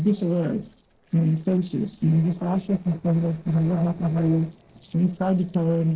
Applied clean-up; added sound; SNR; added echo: neural separator model SepFormer DNS4.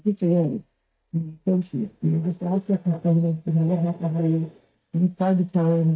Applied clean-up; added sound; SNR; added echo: neural mask model DeepFilterNet 3.